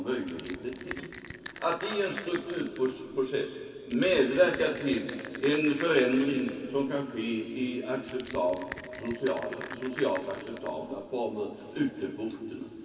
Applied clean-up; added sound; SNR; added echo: none; Crushing; 13 dB; reverberation time 2.6 s.